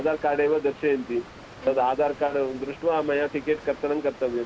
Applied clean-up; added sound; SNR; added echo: none; Bowed string instrument + Water; 17 dB; none.